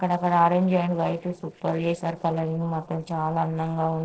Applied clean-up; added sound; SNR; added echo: neural separator model SepFormer DNS4.